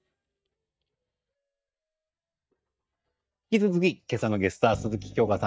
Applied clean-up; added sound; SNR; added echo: neural mask model DeepFilterNet 3.